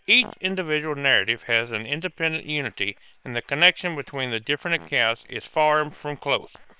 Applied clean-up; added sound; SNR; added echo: neural separator model SepFormer WHAM!.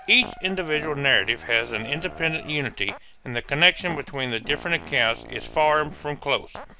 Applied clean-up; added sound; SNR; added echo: none; Bathtub (filling or washing) / Water tap, faucet + Fart; 17 dB; none.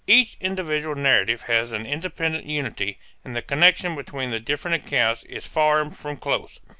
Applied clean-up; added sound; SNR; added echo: none; none; none; none.